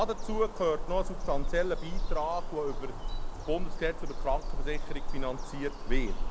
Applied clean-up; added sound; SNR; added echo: none; Bird vocalization, bird call, bird song; -4 dB; none.